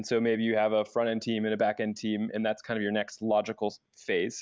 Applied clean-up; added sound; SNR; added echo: none; none; none; none.